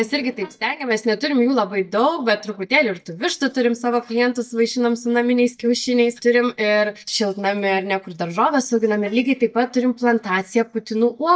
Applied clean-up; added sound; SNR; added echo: neural mask model DeepFilterNet 3.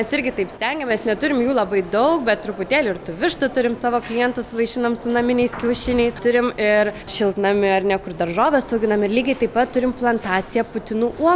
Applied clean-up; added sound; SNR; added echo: none; none; none; none.